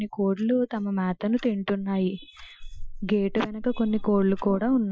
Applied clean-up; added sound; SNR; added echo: classical method Wiener filter.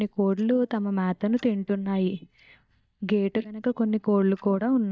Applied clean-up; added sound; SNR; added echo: neural mask model DeepFilterNet 3.